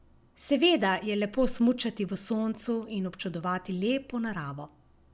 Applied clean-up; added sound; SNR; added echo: none; none; none; none.